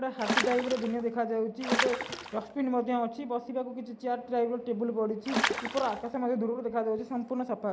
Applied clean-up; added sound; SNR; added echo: none; Water / Splash, splatter; 1 dB; none.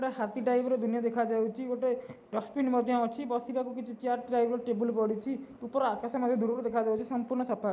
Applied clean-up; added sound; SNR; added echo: none; none; none; none.